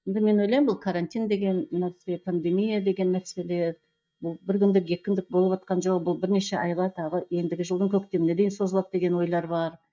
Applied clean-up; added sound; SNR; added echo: neural mask model DeepFilterNet 3.